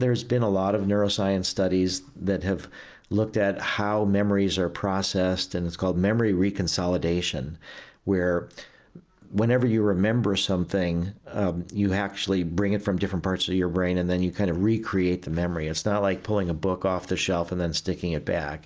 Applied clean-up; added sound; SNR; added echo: none; none; none; none.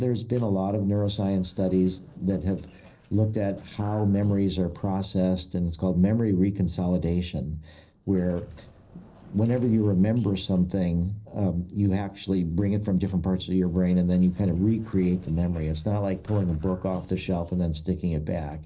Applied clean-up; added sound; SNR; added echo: neural separator model SepFormer DNS4.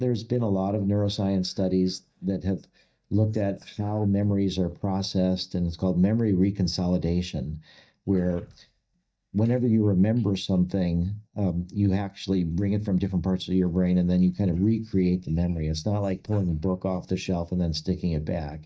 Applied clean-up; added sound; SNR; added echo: neural mask model DeepFilterNet 3.